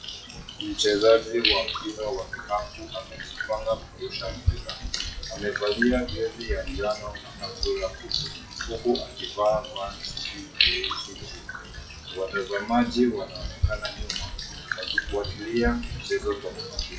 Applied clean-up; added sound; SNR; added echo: classical method WPE with log-MMSE.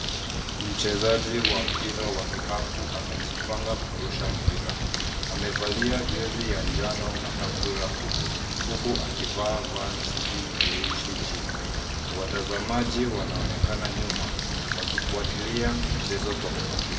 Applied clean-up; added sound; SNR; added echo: none; Bird; -4 dB; reverberation time 1.7 s.